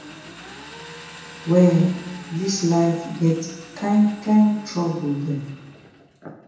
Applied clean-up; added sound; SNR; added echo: none; Engine; 19 dB; reverberation time 0.9 s.